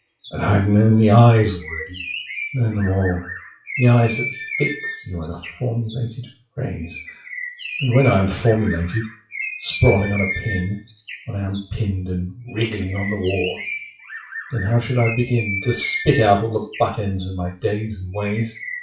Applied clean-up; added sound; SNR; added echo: classical method WPE with log-MMSE.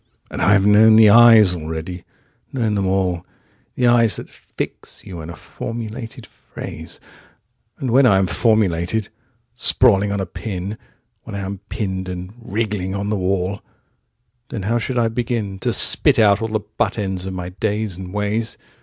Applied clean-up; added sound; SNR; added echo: none; none; none; none.